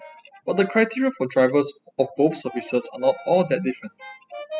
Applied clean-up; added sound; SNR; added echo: classical method spectral subtraction.